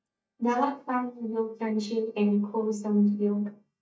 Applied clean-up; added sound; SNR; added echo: neural mask model DeepFilterNet 3.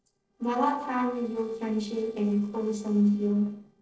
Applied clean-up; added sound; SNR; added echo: neural separator model SepFormer DNS4.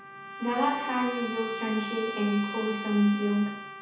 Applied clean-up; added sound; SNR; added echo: none; Trumpet; 8 dB; reverberation time 0.9 s.